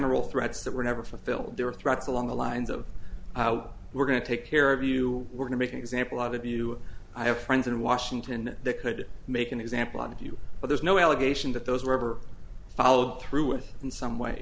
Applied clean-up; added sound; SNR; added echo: none; none; none; none.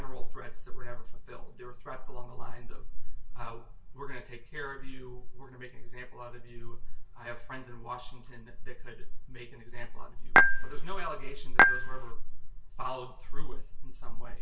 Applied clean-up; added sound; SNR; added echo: none; Dishes, pots, and pans / Chink, clink; -4 dB; reverberation time 0.2 s.